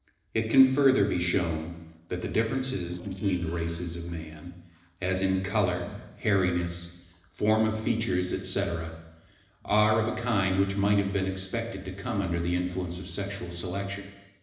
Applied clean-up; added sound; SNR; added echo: neural separator model SepFormer DNS4.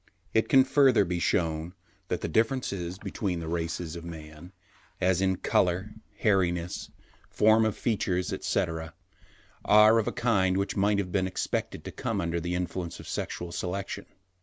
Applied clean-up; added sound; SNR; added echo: none; none; none; none.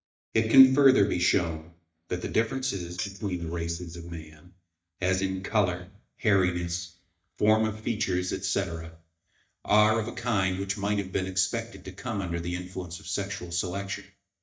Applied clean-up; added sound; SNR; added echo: neural mask model DeepFilterNet 3.